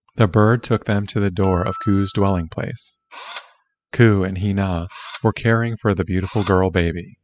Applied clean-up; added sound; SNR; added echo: classical method spectral subtraction.